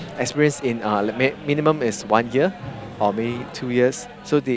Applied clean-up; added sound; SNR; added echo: none; Microwave oven; 15 dB; none.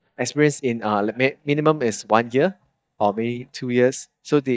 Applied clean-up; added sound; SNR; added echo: neural mask model DeepFilterNet 3.